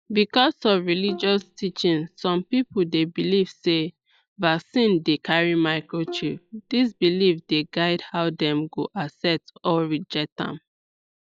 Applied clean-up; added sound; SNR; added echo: classical method log-MMSE.